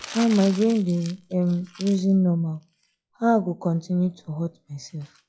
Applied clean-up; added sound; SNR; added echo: classical method log-MMSE.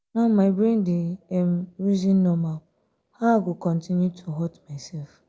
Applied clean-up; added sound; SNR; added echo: none; none; none; none.